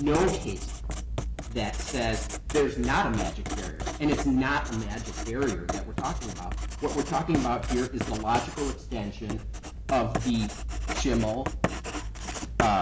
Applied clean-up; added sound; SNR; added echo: none; Writing; 4 dB; none.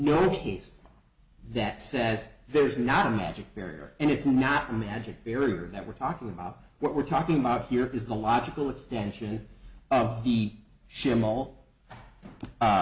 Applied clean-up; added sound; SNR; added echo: none; none; none; none.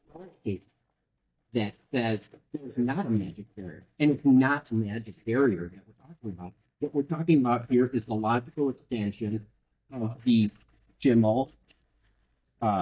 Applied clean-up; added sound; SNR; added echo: neural mask model DeepFilterNet 3.